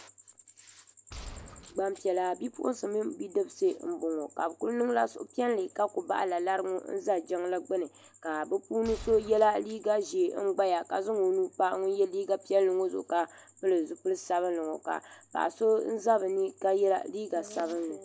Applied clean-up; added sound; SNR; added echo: none; Gunshot, gunfire; 17 dB; none.